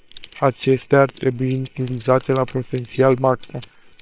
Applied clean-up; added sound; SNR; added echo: neural separator model SepFormer WHAM!.